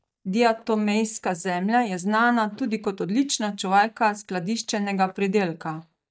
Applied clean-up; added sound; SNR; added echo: neural mask model DeepFilterNet 3.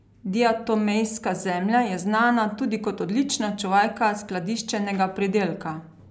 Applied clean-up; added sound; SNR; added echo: none; none; none; none.